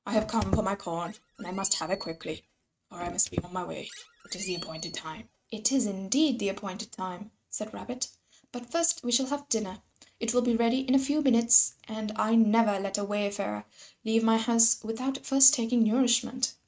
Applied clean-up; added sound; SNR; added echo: neural mask model RNNoise.